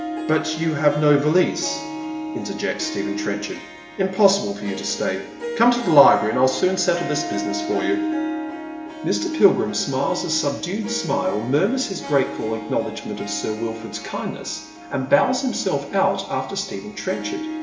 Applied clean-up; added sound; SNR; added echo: none; Harp; 9 dB; reverberation time 2.5 s.